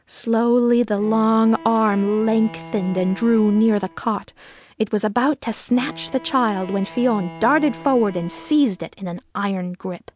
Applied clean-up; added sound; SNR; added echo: none; Bowed string instrument; 18 dB; none.